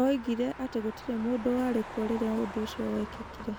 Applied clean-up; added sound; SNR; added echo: none; Motor vehicle (road); 12 dB; none.